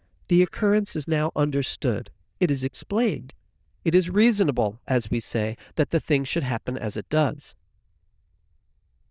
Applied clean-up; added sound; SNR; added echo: neural diffusion model UNIVERSE++.